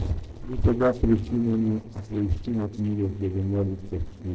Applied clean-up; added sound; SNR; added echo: neural separator model SepFormer DNS4.